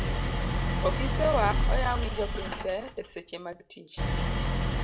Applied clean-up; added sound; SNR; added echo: none; Idling; -4 dB; reverberation time 0.3 s.